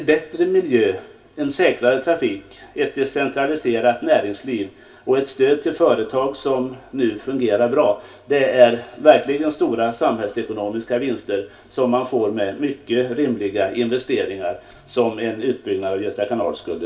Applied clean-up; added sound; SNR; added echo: none; none; none; reverberation time 0.3 s.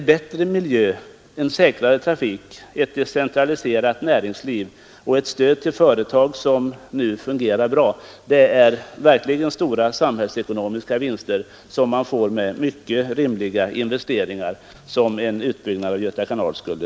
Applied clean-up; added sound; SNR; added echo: none; none; none; none.